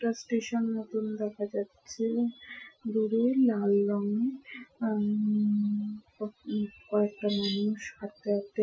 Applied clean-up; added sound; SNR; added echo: classical method Wiener filter.